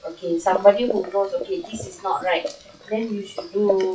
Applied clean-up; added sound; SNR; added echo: classical method WPE with log-MMSE.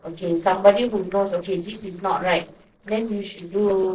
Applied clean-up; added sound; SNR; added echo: neural separator model SepFormer DNS4.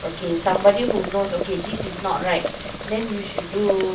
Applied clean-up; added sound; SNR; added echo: none; Boiling; 6 dB; reverberation time 0.3 s.